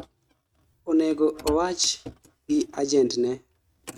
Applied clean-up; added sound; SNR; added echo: neural mask model RNNoise.